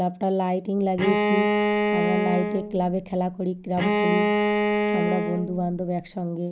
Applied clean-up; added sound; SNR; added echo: none; Bowed string instrument; -2 dB; none.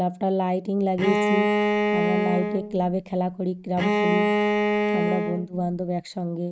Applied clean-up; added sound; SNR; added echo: neural mask model RNNoise.